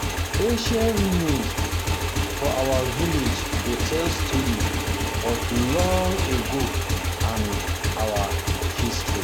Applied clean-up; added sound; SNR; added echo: none; Motorcycle / Engine; -3 dB; none.